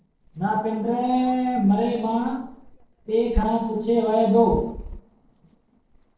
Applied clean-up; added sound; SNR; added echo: neural separator model SepFormer DNS4.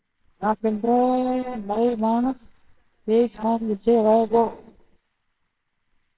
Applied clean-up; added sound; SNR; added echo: neural separator model SepFormer WHAMR!.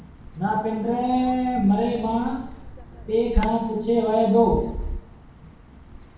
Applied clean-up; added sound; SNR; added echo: none; Bird vocalization, bird call, bird song; 10 dB; reverberation time 0.9 s.